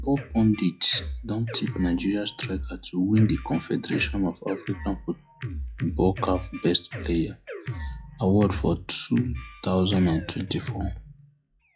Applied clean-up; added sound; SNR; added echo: classical method log-MMSE.